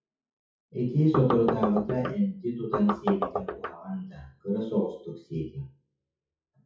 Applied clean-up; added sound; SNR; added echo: classical method WPE with log-MMSE.